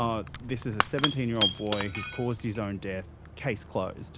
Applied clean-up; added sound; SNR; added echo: none; Shatter / Crushing; 2 dB; none.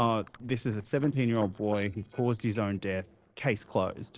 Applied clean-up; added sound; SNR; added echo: neural separator model SepFormer DNS4.